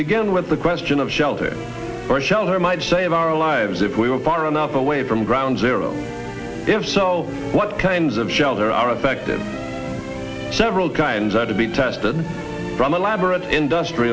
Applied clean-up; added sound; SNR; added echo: none; none; none; none.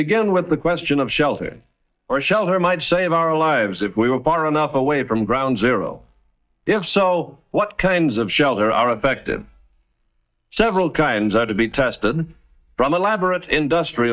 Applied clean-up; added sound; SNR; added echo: neural mask model DeepFilterNet 3.